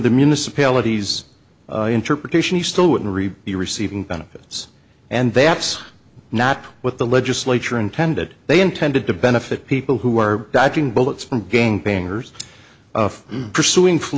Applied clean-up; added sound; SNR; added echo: none; none; none; none.